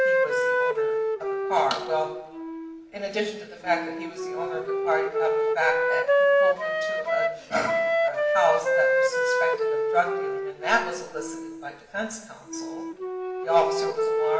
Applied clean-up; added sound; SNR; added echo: none; Wind instrument, woodwind instrument; -4 dB; reverberation time 0.9 s.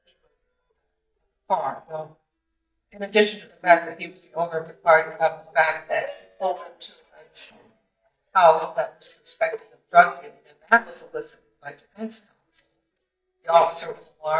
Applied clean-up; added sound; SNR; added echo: neural mask model DeepFilterNet 3.